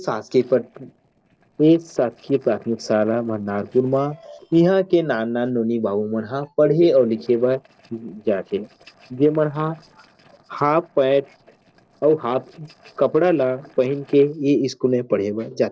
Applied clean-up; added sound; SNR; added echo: neural separator model SepFormer DNS4.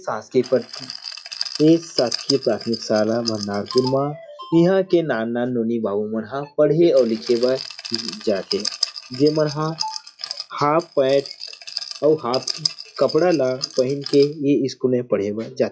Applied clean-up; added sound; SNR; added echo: classical method log-MMSE.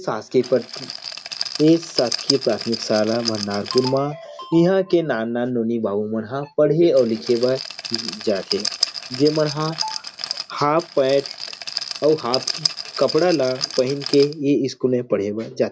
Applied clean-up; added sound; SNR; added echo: none; Rattle; 9 dB; none.